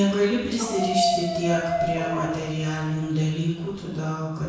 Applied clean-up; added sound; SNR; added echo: none; Dog; 3 dB; reverberation time 1.0 s.